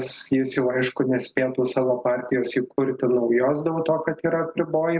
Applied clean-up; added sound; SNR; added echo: none; none; none; none.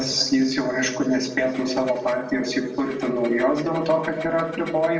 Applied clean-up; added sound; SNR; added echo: none; Engine; 20 dB; reverberation time 1.5 s.